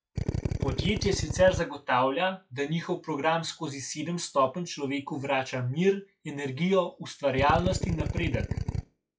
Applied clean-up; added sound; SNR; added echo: classical method log-MMSE.